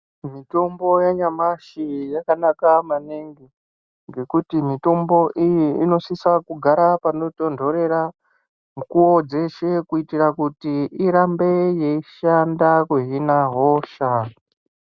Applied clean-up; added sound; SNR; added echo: none; none; none; none.